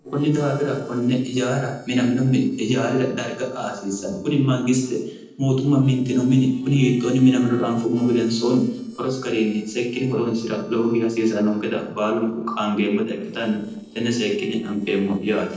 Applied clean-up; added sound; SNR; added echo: neural separator model SepFormer DNS4.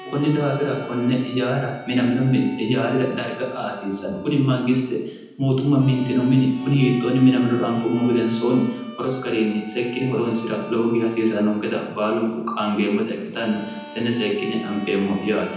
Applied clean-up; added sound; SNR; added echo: none; Harmonica; 18 dB; reverberation time 0.9 s.